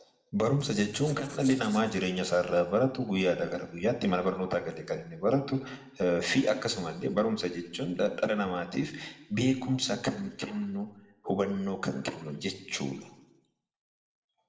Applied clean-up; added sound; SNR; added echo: neural separator model SepFormer DNS4.